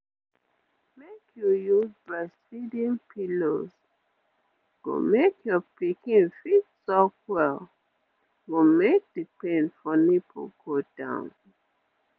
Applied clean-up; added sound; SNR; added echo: none; none; none; none.